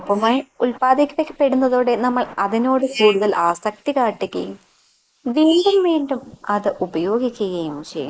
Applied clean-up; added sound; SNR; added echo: neural mask model Resemble Enhance denoiser.